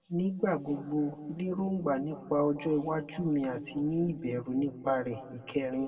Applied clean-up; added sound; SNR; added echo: none; none; none; reverberation time 1.8 s.